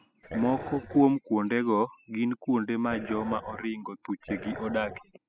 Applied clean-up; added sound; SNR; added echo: classical method spectral subtraction.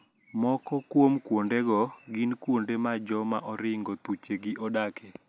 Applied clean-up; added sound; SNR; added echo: none; none; none; none.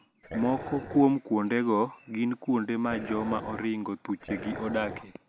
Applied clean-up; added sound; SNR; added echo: none; Dog; 11 dB; none.